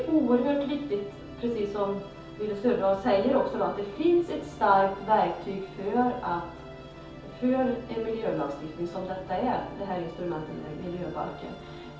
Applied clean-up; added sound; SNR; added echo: none; Musical instrument; 16 dB; reverberation time 0.6 s.